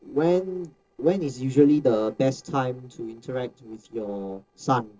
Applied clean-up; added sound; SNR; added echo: neural separator model SepFormer DNS4.